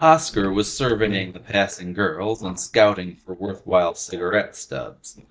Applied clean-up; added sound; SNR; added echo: neural mask model DeepFilterNet 3.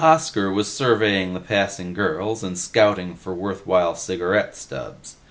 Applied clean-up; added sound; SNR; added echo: none; none; none; none.